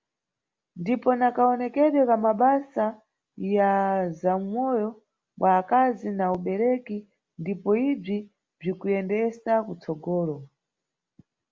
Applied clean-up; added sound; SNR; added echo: none; none; none; none.